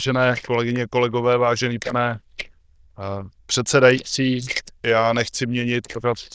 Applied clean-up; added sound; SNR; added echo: neural diffusion model UNIVERSE++.